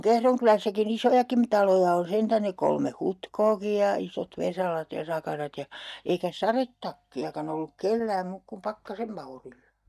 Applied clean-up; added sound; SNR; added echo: neural mask model DeepFilterNet 3.